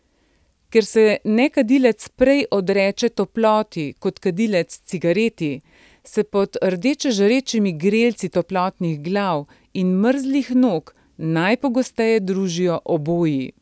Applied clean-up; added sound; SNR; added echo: none; none; none; none.